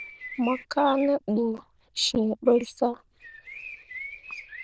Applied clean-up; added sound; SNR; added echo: neural diffusion model UNIVERSE++.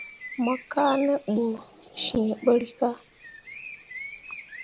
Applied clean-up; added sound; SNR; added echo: none; Bird; 16 dB; none.